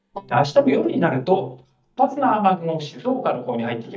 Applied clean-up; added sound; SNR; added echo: neural mask model DeepFilterNet 3.